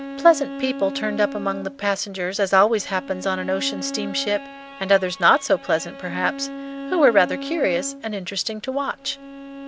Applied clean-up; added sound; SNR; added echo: none; Bowed string instrument; 12 dB; none.